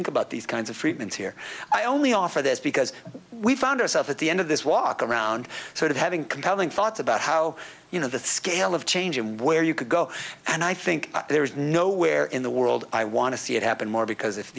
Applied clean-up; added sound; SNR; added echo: none; none; none; none.